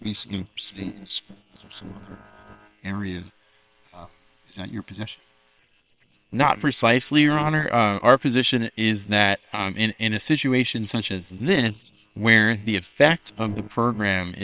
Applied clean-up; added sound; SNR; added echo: neural separator model SepFormer WHAM!.